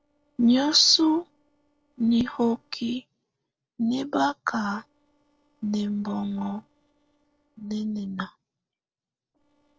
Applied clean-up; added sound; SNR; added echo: neural separator model SepFormer DNS4.